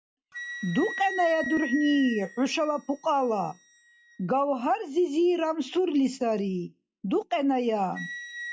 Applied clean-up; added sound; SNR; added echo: classical method log-MMSE.